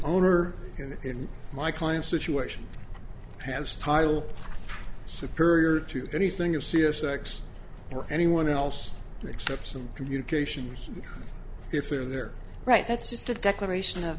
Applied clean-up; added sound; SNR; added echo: none; none; none; none.